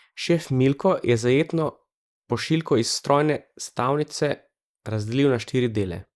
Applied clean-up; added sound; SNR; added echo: neural mask model Resemble Enhance denoiser.